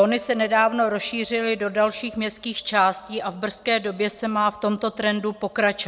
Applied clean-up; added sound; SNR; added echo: none; Piano; 20 dB; none.